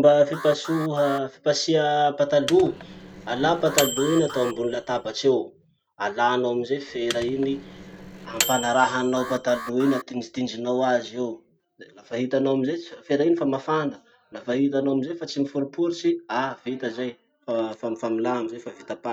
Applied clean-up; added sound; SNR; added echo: none; Alarm + Microwave oven; 11 dB; none.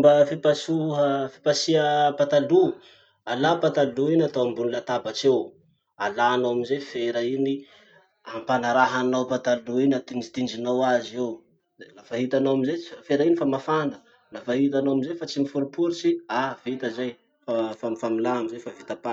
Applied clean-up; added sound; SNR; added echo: none; none; none; none.